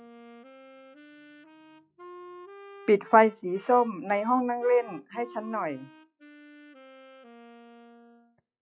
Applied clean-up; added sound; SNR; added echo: classical method log-MMSE.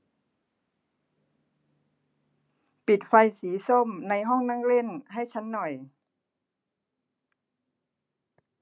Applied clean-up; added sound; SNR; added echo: none; none; none; none.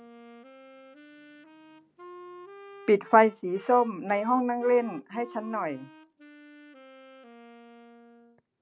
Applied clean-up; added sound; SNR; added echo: none; Wind instrument, woodwind instrument; 20 dB; none.